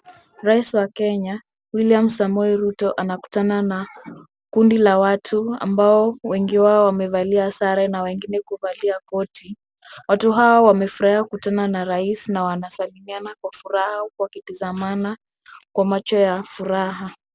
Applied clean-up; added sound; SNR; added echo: none; none; none; none.